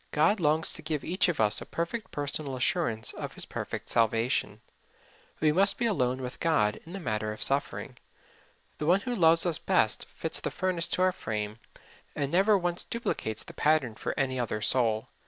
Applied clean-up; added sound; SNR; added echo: none; none; none; none.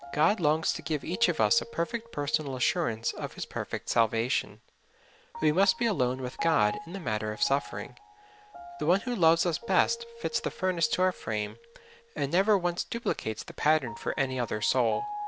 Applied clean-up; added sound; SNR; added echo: none; Piano; 15 dB; none.